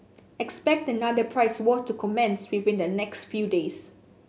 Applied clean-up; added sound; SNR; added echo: none; none; none; none.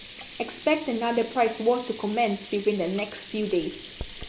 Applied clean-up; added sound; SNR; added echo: none; Sink (filling or washing); 8 dB; none.